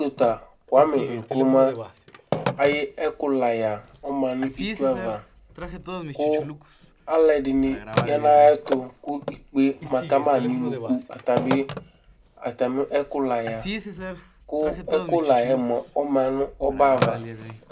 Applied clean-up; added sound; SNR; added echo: none; Telephone; 10 dB; reverberation time 0.2 s.